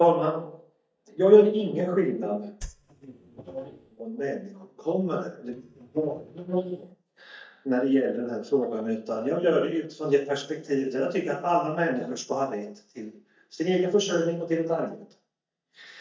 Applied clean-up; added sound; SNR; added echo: neural mask model DeepFilterNet 3.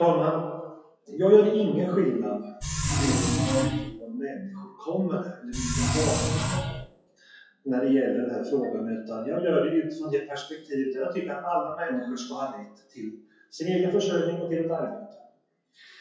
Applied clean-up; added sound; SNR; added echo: classical method WPE with log-MMSE.